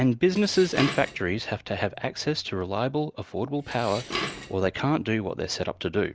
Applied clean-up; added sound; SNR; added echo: none; Dishes, pots, and pans; 11 dB; none.